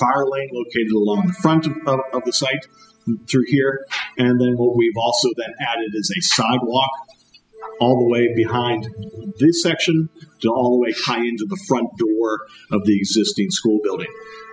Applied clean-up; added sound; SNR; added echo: classical method spectral subtraction.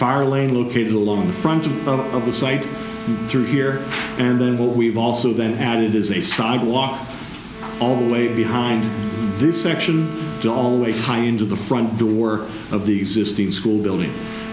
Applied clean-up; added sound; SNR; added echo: none; Wind instrument, woodwind instrument; 14 dB; none.